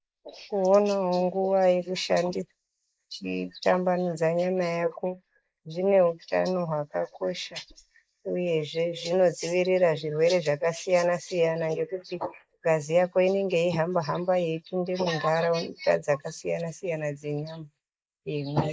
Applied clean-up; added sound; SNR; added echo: neural mask model Resemble Enhance denoiser.